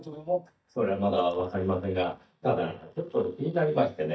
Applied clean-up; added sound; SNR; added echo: neural mask model DeepFilterNet 3.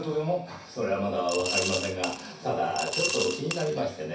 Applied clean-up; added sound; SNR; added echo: none; Coin (dropping) / Glass; 4 dB; reverberation time 0.6 s.